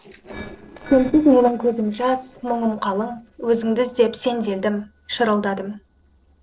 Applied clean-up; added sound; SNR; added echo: neural separator model SepFormer DNS4.